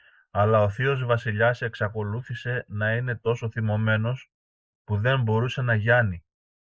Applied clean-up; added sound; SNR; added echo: neural mask model Resemble Enhance denoiser.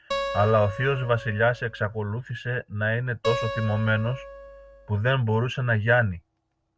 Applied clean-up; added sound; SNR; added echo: none; Acoustic guitar; 10 dB; none.